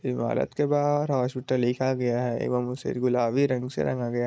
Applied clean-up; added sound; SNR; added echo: neural mask model Resemble Enhance denoiser.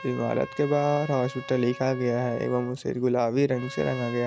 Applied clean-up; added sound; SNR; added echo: none; Trumpet; 16 dB; none.